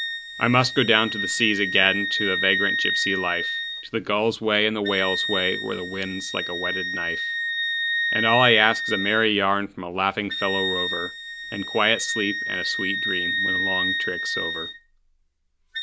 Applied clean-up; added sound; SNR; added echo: none; Wind instrument, woodwind instrument; 3 dB; none.